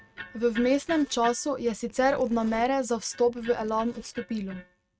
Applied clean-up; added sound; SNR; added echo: neural mask model RNNoise.